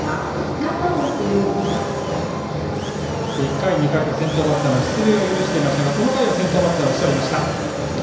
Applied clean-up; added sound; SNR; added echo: none; Drill; 15 dB; reverberation time 1.0 s.